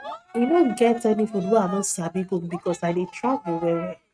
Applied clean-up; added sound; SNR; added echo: neural mask model RNNoise.